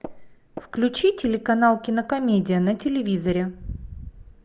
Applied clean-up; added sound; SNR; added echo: none; Tap; 17 dB; none.